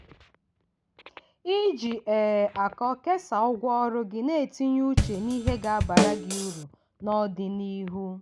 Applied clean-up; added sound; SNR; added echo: none; Drum kit; -2 dB; none.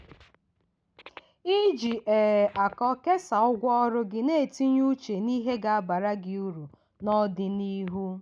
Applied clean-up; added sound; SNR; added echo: none; none; none; none.